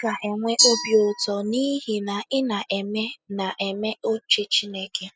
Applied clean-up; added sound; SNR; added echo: classical method spectral subtraction.